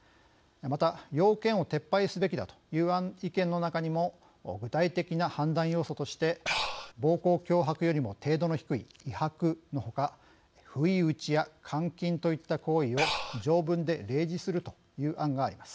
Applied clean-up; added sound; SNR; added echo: none; Breathing; 3 dB; none.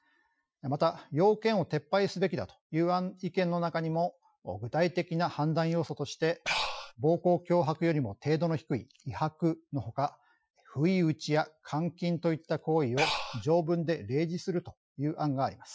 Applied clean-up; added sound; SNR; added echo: classical method Wiener filter.